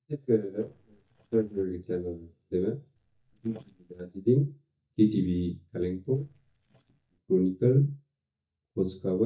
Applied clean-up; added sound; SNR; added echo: neural mask model DeepFilterNet 3.